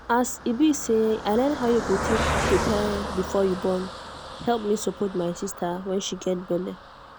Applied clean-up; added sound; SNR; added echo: none; Car passing by; 7 dB; none.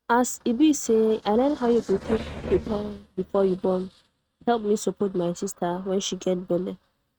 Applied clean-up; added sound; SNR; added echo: neural mask model RNNoise.